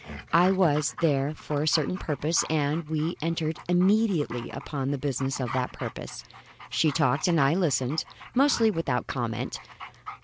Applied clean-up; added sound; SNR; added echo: none; Dog; 16 dB; none.